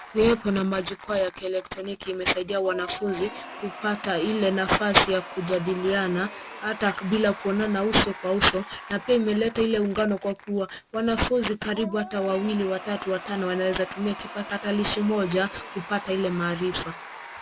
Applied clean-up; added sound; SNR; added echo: none; Applause / Crowd / Cheering; 16 dB; none.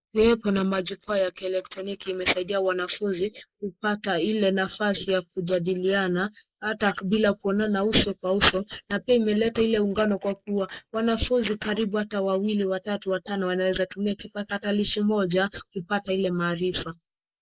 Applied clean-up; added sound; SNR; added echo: neural mask model Resemble Enhance denoiser.